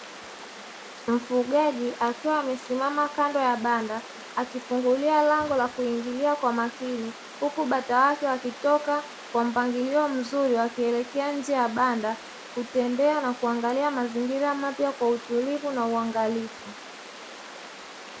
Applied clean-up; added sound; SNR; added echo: none; Water; 15 dB; none.